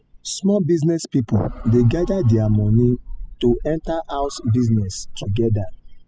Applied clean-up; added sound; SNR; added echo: classical method spectral subtraction.